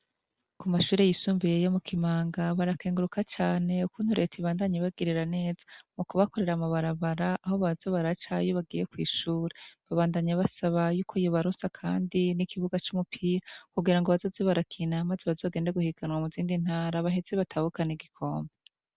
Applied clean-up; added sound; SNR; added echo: none; none; none; none.